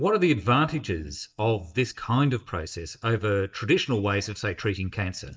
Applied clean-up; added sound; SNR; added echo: neural mask model DeepFilterNet 3.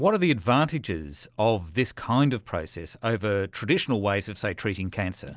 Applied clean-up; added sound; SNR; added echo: none; none; none; none.